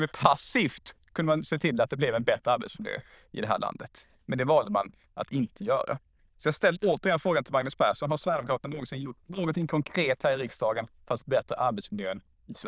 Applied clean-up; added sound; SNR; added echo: neural diffusion model UNIVERSE++.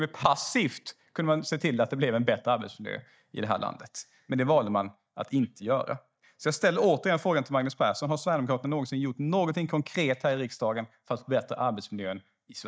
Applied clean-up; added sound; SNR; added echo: neural mask model DeepFilterNet 3.